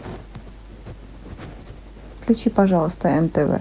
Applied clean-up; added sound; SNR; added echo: none; none; none; none.